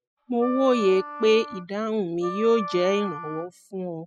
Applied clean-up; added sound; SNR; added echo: classical method spectral subtraction.